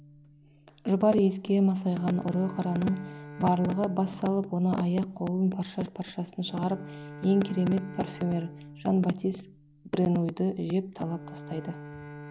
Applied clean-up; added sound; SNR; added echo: none; Bowed string instrument; 17 dB; none.